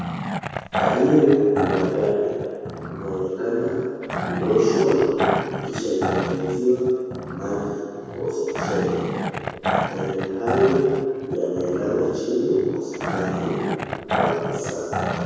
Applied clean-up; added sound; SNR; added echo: none; Growling; 5 dB; reverberation time 2.2 s.